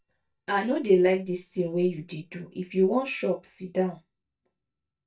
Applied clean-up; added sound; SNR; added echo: neural mask model DeepFilterNet 3.